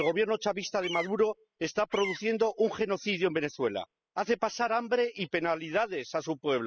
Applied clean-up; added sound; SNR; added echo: classical method spectral subtraction.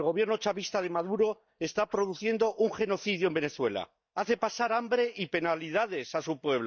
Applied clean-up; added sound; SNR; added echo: neural mask model DeepFilterNet 3.